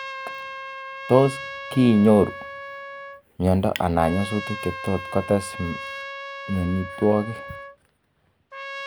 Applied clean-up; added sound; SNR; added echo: none; Trumpet; 12 dB; none.